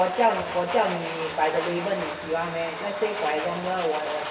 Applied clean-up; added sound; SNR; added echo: none; Domestic sounds, home sounds; 8 dB; reverberation time 1.2 s.